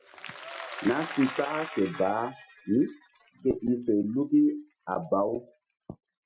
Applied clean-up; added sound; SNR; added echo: classical method Wiener filter.